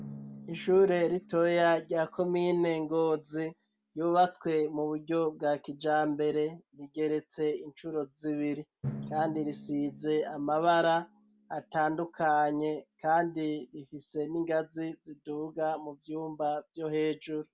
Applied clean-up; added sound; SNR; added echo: none; Drum; 20 dB; none.